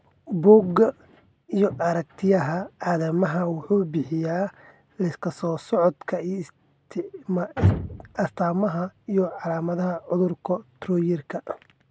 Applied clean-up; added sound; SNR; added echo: none; none; none; none.